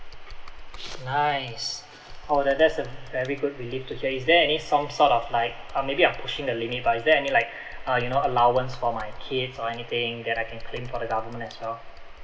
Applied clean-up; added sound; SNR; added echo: none; Computer keyboard; 12 dB; none.